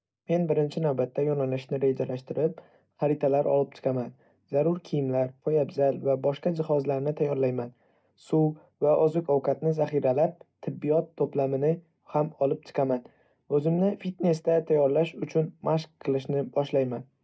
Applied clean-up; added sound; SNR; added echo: none; none; none; none.